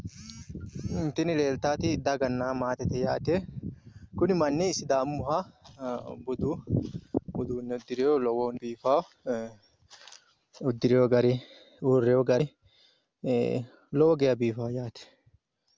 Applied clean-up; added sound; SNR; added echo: none; none; none; none.